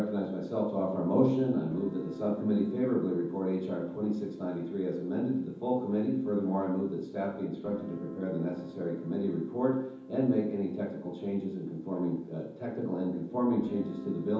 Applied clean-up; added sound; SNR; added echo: none; Guitar; 18 dB; reverberation time 0.9 s.